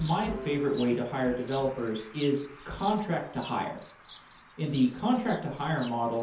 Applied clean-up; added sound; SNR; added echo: none; Bird vocalization, bird call, bird song; 18 dB; reverberation time 0.5 s.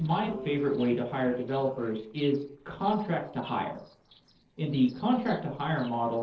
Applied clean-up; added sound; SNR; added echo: neural separator model SepFormer DNS4.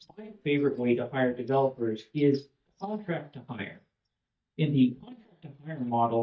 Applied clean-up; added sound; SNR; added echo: neural mask model DeepFilterNet 3.